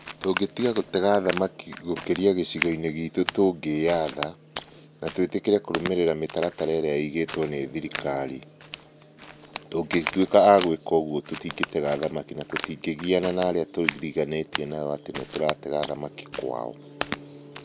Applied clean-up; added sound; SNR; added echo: none; Crack; 12 dB; none.